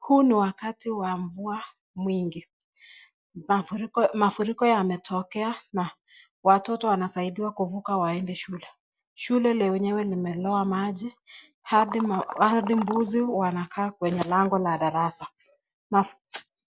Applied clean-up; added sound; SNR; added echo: neural separator model SepFormer DNS4.